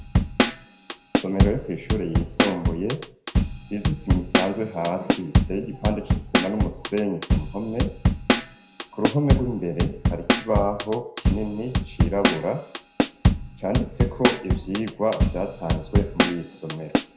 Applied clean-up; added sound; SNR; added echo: none; Drum kit; -4 dB; reverberation time 0.4 s.